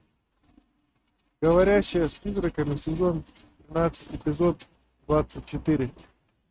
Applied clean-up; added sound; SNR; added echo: neural mask model RNNoise.